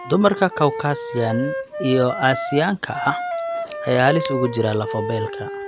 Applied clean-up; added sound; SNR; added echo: none; Wind instrument, woodwind instrument; 7 dB; none.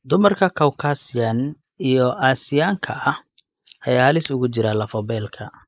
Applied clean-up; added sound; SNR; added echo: neural mask model Resemble Enhance denoiser.